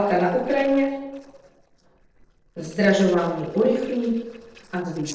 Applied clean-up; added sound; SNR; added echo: neural separator model SepFormer DNS4.